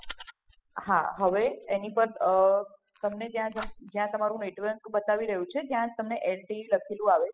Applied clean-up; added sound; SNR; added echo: classical method spectral subtraction.